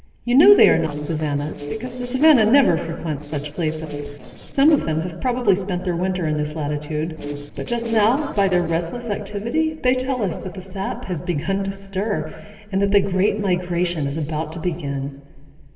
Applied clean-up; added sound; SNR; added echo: neural separator model SepFormer DNS4.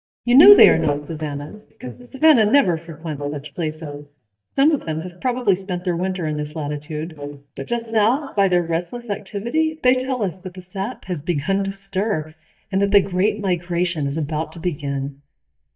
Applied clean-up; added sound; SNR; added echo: neural mask model DeepFilterNet 3.